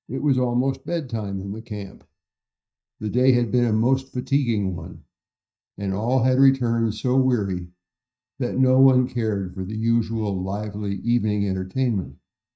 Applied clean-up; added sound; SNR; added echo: neural mask model DeepFilterNet 3.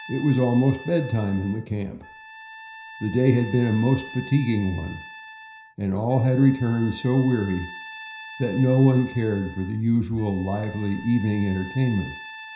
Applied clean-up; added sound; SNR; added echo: none; Trumpet; 17 dB; reverberation time 0.5 s.